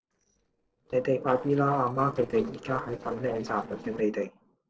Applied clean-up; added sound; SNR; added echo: neural separator model SepFormer DNS4.